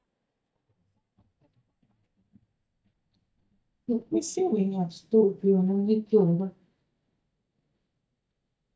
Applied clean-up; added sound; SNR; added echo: neural mask model DeepFilterNet 3.